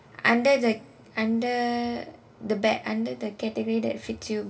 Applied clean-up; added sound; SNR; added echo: none; none; none; reverberation time 0.5 s.